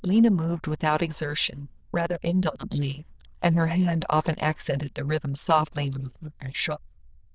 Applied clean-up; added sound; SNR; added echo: neural diffusion model UNIVERSE++.